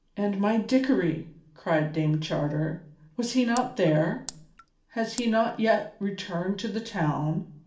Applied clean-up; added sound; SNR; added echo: none; Raindrop; 17 dB; reverberation time 0.4 s.